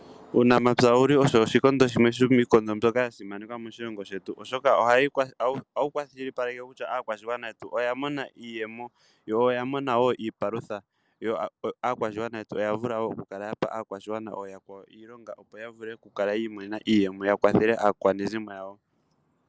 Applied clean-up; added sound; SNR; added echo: none; none; none; none.